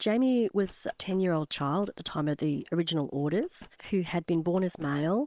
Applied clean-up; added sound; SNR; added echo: neural separator model SepFormer WHAM!.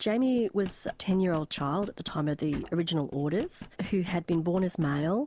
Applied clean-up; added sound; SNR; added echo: none; Knock; 19 dB; none.